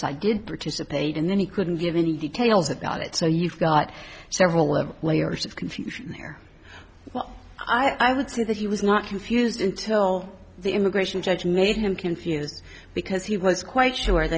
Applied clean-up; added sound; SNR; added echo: none; none; none; none.